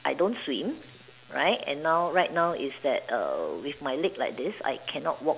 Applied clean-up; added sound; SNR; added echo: none; none; none; none.